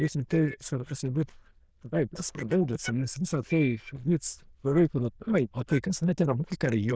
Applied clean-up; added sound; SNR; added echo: neural diffusion model UNIVERSE++.